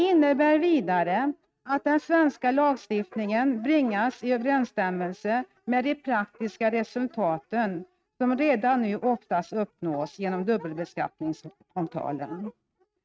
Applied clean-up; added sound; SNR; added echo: neural mask model RNNoise.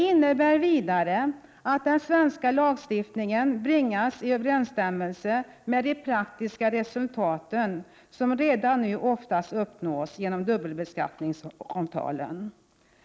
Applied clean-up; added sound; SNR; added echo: none; none; none; none.